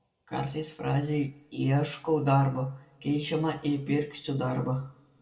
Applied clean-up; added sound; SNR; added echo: none; none; none; reverberation time 1.4 s.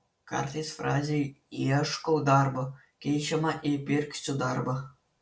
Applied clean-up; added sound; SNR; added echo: none; none; none; none.